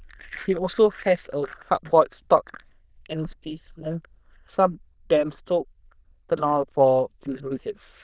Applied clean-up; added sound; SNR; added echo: neural diffusion model UNIVERSE++.